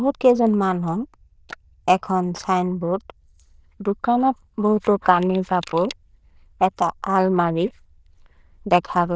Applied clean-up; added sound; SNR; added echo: neural diffusion model UNIVERSE++.